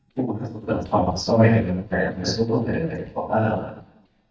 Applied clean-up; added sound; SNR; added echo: neural mask model DeepFilterNet 3.